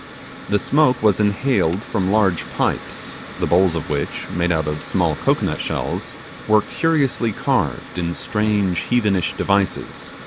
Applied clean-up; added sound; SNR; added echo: none; Mechanical fan; 15 dB; none.